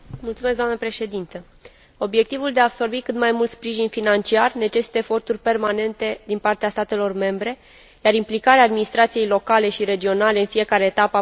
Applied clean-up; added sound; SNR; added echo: none; none; none; none.